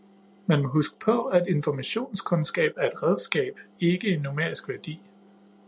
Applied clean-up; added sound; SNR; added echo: none; none; none; none.